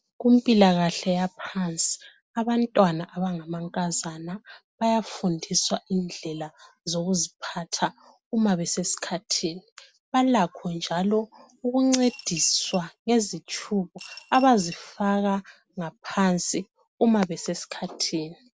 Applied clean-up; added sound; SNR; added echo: none; Coin (dropping) / Glass; 18 dB; none.